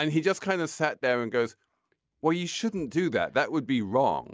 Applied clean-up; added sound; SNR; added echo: none; none; none; none.